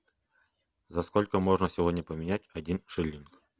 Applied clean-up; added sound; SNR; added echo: none; none; none; none.